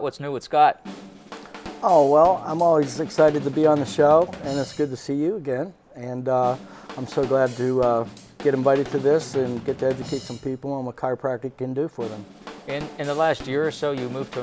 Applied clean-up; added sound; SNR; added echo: none; Drum / Drum kit; 17 dB; none.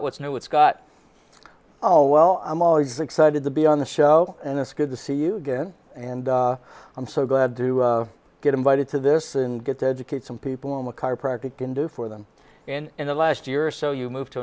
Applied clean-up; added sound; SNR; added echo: none; none; none; none.